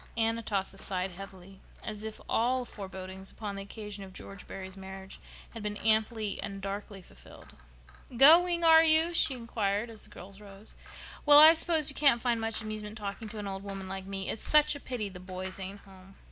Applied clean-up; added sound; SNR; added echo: none; Chink, clink; 19 dB; none.